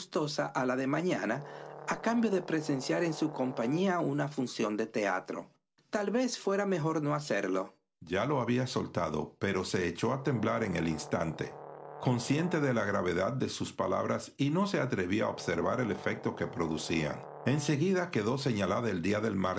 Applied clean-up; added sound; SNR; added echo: none; Brass instrument; 16 dB; none.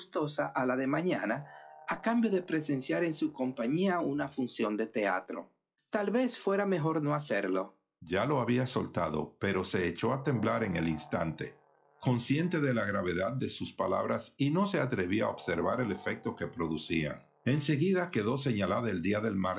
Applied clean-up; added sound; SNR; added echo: classical method log-MMSE.